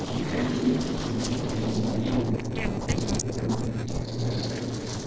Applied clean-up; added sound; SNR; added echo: neural separator model SepFormer DNS4.